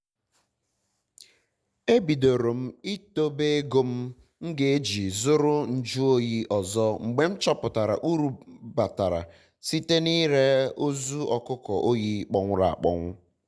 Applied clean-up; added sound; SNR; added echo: none; none; none; none.